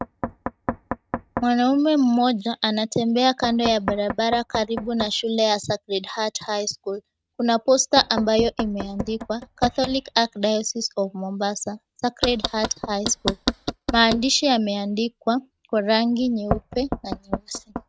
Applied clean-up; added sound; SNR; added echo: neural mask model RNNoise.